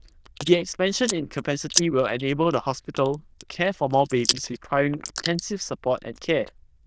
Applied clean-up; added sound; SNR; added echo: neural diffusion model UNIVERSE++.